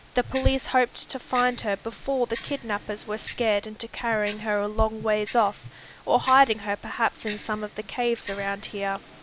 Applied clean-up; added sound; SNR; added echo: none; Tick-tock; 9 dB; none.